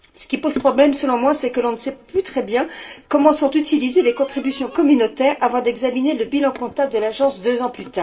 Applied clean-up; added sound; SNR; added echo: neural separator model SepFormer DNS4.